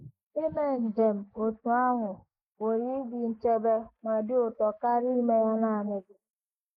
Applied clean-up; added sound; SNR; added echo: neural mask model Resemble Enhance denoiser.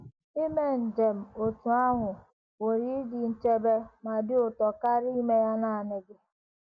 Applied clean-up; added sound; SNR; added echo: none; none; none; none.